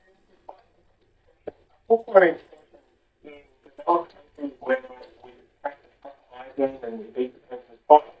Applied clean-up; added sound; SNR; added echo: neural mask model DeepFilterNet 3.